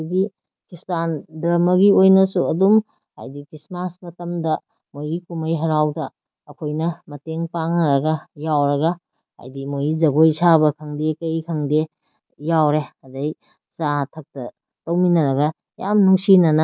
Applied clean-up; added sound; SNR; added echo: none; none; none; none.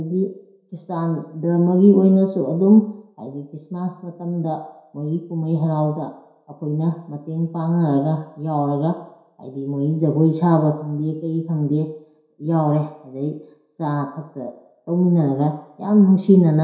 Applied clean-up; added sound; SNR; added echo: none; none; none; reverberation time 0.7 s.